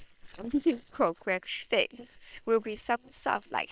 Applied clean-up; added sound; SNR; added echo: neural separator model SepFormer WHAM!.